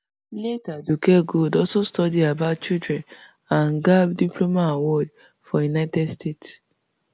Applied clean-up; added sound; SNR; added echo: none; none; none; none.